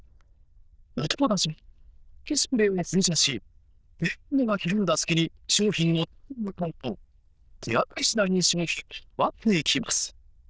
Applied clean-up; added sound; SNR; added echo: neural diffusion model UNIVERSE++.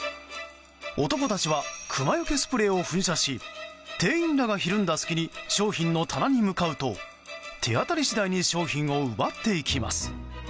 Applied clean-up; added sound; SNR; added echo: none; none; none; none.